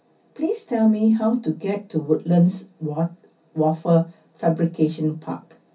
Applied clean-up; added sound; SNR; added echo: none; none; none; reverberation time 0.3 s.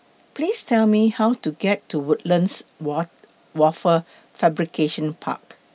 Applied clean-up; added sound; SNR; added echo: none; none; none; none.